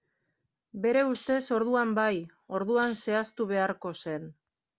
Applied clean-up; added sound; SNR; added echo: none; Cutlery, silverware; 18 dB; none.